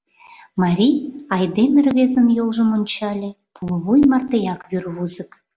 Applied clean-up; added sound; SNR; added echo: none; none; none; none.